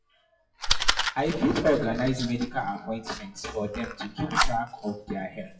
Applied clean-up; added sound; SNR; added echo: classical method WPE with log-MMSE.